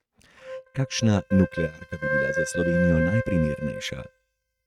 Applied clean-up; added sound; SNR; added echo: neural mask model RNNoise.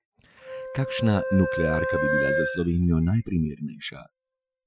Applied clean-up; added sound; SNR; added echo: classical method Wiener filter.